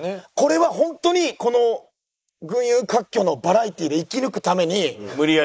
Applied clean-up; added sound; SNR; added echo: neural mask model Resemble Enhance denoiser.